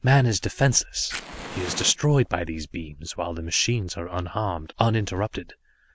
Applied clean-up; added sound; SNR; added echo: none; Fire; 13 dB; none.